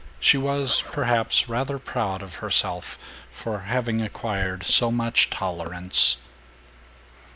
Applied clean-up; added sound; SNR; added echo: none; Zipper (clothing); 20 dB; none.